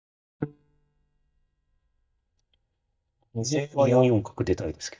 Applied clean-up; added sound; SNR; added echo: neural mask model DeepFilterNet 3.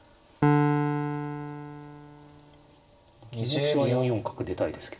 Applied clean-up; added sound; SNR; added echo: none; Piano; -2 dB; reverberation time 2.6 s.